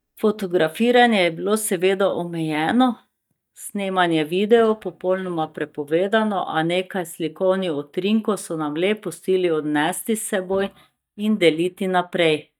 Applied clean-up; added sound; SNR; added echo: neural mask model DeepFilterNet 3.